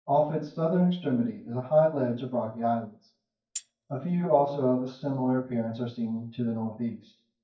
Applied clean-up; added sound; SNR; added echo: neural mask model DeepFilterNet 3.